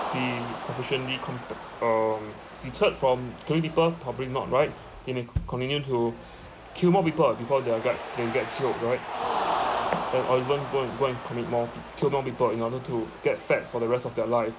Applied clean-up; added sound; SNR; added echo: none; Cheering; 9 dB; none.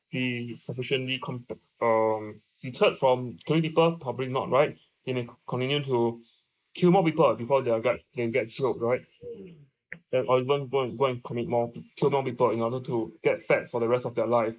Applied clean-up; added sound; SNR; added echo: neural mask model Resemble Enhance denoiser.